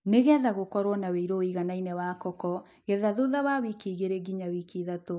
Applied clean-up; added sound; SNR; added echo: none; none; none; none.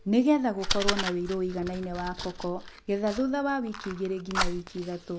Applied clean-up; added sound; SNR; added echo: none; Fire; 5 dB; none.